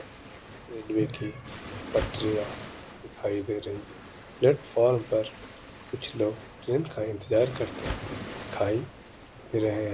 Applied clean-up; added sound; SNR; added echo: none; Waves, surf; 11 dB; none.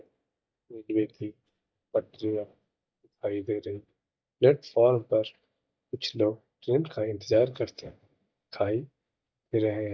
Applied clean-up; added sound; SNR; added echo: neural mask model DeepFilterNet 3.